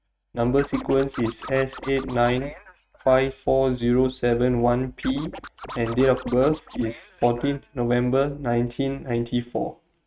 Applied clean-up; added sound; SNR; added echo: neural mask model RNNoise.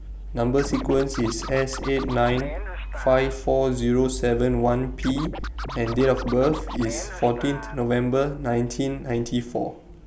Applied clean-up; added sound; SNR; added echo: none; Scratching (performance technique); 13 dB; none.